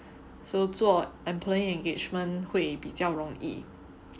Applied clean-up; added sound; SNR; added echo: none; none; none; none.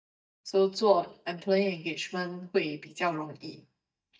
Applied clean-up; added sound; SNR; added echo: neural mask model DeepFilterNet 3.